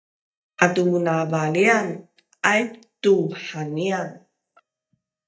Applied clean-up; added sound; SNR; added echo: neural mask model DeepFilterNet 3.